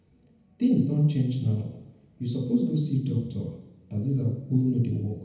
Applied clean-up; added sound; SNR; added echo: none; none; none; reverberation time 0.9 s.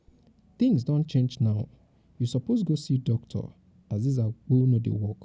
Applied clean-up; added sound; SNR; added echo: none; none; none; none.